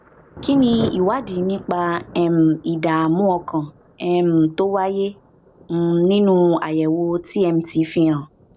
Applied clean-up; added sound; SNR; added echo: none; Thunder; 19 dB; none.